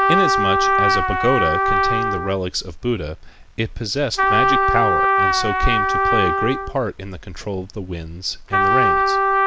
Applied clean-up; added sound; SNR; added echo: none; Trumpet; -4 dB; none.